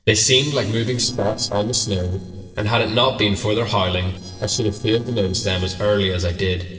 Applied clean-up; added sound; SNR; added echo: neural separator model SepFormer DNS4.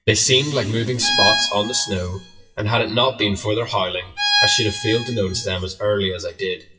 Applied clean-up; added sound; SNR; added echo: classical method WPE with log-MMSE.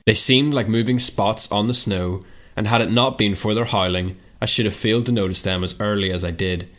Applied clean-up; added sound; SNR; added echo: none; none; none; none.